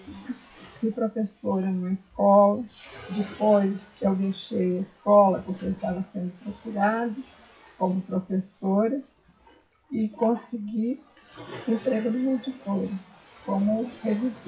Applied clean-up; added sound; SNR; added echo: classical method WPE with log-MMSE.